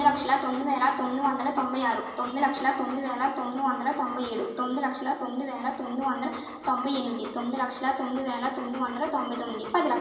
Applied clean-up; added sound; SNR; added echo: none; Dog; 16 dB; reverberation time 1.2 s.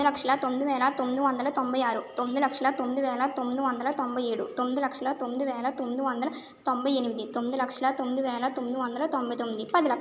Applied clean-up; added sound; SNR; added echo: none; none; none; none.